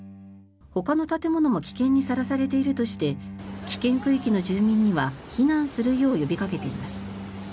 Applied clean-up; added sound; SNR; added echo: none; Bowed string instrument; 15 dB; none.